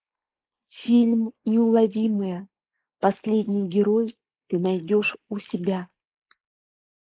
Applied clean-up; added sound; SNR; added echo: neural mask model Resemble Enhance denoiser.